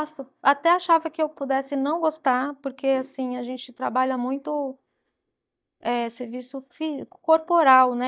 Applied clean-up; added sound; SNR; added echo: neural mask model DeepFilterNet 3.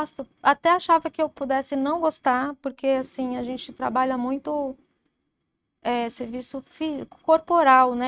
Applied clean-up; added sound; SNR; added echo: neural mask model RNNoise.